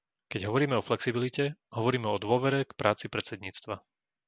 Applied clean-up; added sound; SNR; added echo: none; none; none; none.